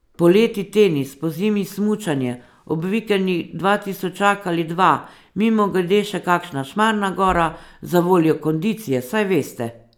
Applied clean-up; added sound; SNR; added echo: none; none; none; none.